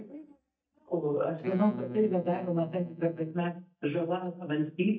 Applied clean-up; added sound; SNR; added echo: neural mask model DeepFilterNet 3.